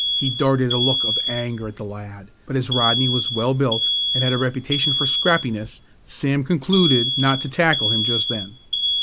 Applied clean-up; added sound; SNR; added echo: none; Alarm; 1 dB; none.